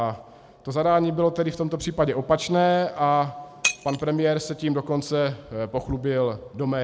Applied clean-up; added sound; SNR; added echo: none; Shatter; 11 dB; none.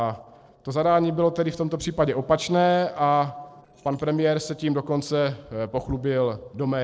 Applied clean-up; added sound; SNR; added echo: neural separator model SepFormer DNS4.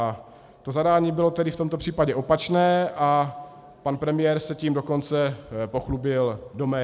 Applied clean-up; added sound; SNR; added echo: none; none; none; none.